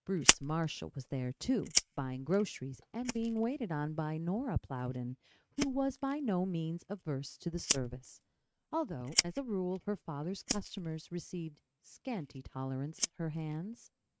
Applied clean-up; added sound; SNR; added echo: neural mask model RNNoise.